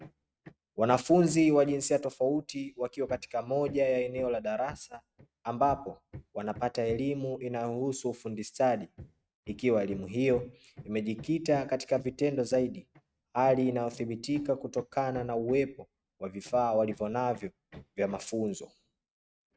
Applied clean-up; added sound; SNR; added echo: neural mask model RNNoise.